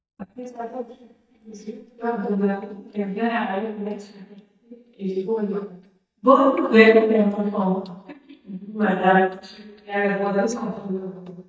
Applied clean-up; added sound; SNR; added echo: neural mask model DeepFilterNet 3.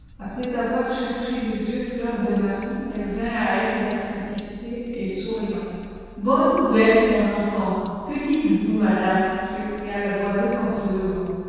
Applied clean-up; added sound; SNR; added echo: none; Sink (filling or washing); 20 dB; reverberation time 2.1 s.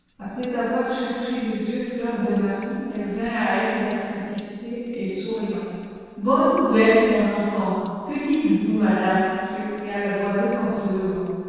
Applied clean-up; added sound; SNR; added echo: neural separator model SepFormer DNS4.